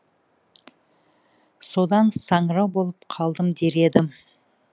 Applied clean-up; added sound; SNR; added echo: none; none; none; none.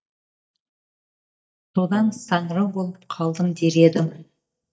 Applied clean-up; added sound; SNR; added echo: neural mask model DeepFilterNet 3.